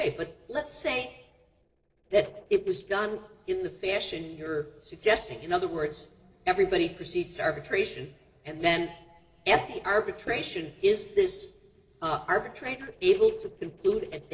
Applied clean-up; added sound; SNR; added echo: neural separator model SepFormer DNS4.